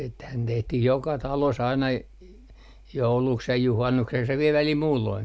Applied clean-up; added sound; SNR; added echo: none; none; none; none.